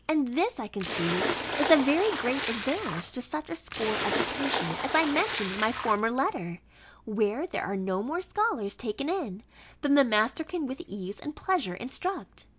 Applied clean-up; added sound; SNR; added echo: none; Splash, splatter; 2 dB; none.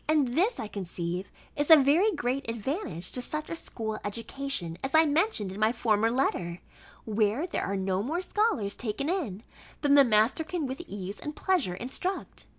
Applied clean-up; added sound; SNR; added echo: none; none; none; none.